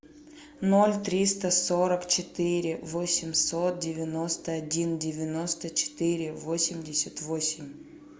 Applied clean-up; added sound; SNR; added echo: none; none; none; none.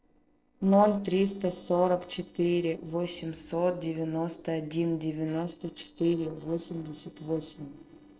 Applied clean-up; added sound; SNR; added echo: neural separator model SepFormer DNS4.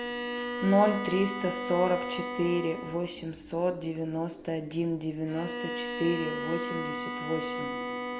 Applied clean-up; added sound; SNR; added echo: none; Bowed string instrument; 7 dB; none.